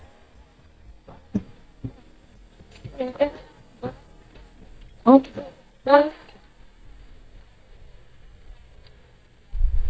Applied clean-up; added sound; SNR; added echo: neural mask model DeepFilterNet 3.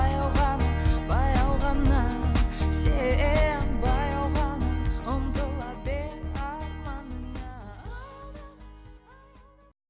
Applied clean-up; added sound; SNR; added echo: none; none; none; none.